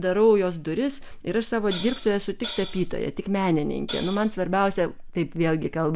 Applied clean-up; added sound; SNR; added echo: none; Hi-hat; 9 dB; none.